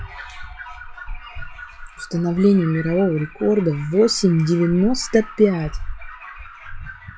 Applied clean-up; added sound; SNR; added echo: classical method log-MMSE.